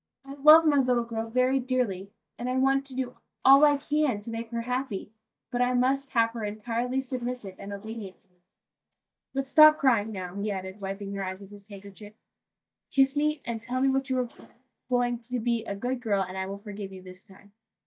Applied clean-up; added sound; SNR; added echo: neural mask model DeepFilterNet 3.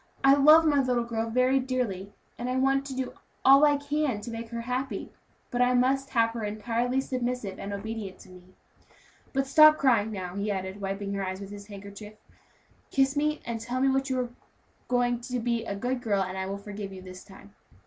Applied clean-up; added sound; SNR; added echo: none; none; none; none.